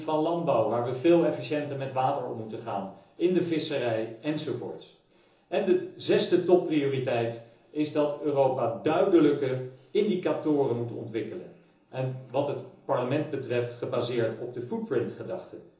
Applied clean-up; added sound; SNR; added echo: none; none; none; reverberation time 0.6 s.